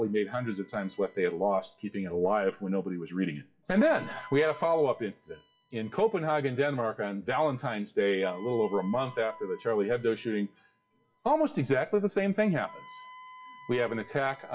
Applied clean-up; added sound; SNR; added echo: classical method WPE with log-MMSE.